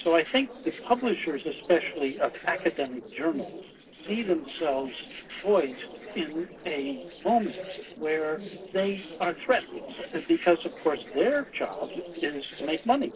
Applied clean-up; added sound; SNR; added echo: neural separator model SepFormer DNS4.